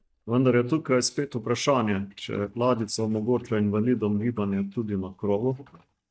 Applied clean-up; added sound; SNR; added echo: neural mask model DeepFilterNet 3.